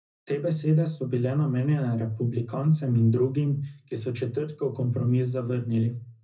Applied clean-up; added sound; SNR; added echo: none; none; none; reverberation time 0.4 s.